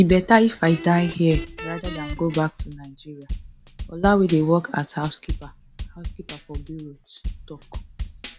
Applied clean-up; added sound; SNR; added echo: none; Drum / Drum kit + Guitar; 11 dB; none.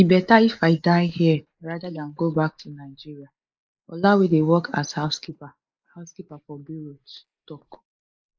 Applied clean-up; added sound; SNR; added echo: neural mask model Resemble Enhance denoiser.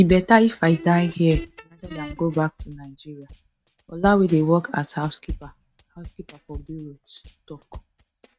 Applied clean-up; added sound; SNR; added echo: neural mask model RNNoise.